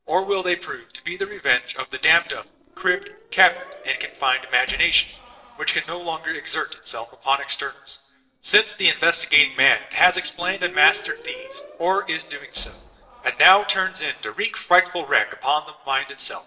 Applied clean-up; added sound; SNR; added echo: neural separator model SepFormer DNS4.